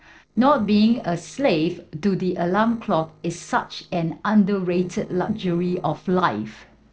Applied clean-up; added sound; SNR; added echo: neural separator model SepFormer DNS4.